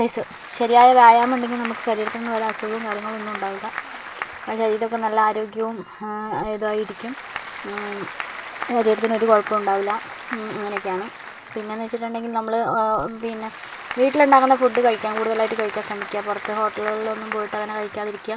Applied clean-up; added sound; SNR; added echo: none; Applause / Crowd; 13 dB; none.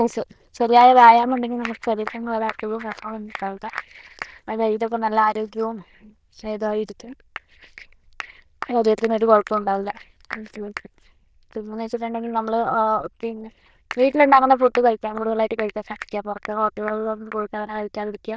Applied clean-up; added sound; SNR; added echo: neural diffusion model UNIVERSE++.